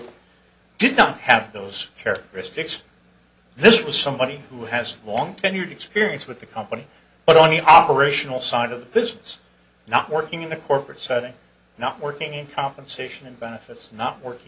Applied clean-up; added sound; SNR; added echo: none; none; none; none.